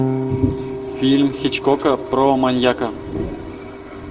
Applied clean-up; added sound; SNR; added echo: none; Electric guitar / Bass guitar; 8 dB; reverberation time 0.5 s.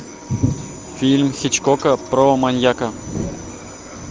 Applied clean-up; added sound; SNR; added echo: none; none; none; none.